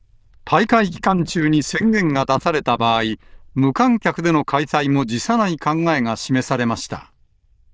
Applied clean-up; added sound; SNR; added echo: neural diffusion model UNIVERSE++.